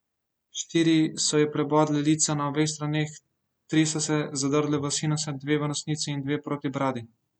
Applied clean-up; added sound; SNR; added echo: none; none; none; none.